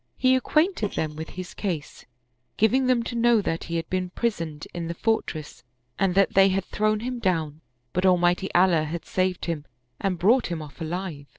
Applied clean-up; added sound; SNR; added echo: neural separator model SepFormer DNS4.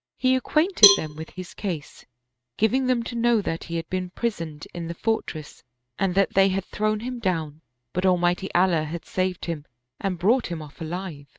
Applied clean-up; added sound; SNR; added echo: neural mask model RNNoise.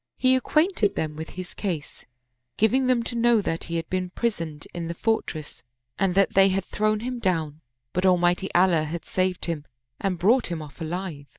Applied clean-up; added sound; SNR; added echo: neural mask model DeepFilterNet 3.